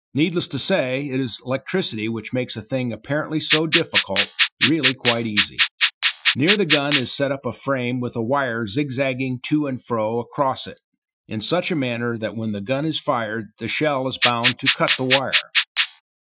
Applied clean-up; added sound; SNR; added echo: classical method Wiener filter.